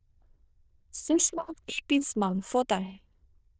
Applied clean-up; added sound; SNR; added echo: neural diffusion model UNIVERSE++.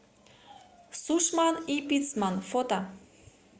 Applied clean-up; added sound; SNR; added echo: none; none; none; none.